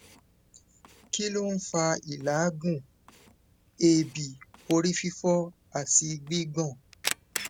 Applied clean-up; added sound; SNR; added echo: none; Camera; 14 dB; none.